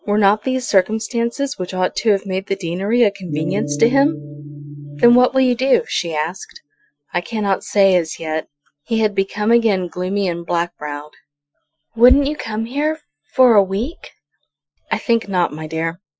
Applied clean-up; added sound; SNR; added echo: classical method Wiener filter.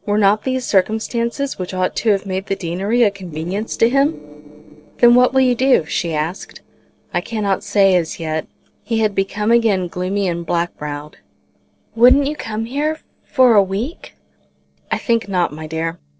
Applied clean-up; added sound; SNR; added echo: neural separator model SepFormer DNS4.